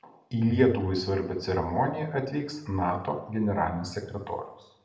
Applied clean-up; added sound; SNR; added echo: none; Bowed string instrument; 13 dB; reverberation time 0.6 s.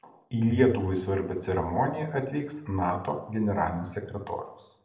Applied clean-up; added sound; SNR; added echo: neural separator model SepFormer DNS4.